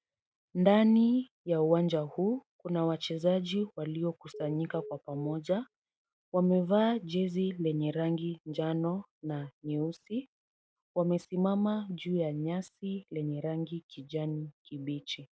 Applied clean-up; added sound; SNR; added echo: neural mask model RNNoise.